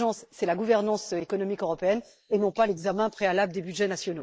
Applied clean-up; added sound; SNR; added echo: neural mask model Resemble Enhance denoiser.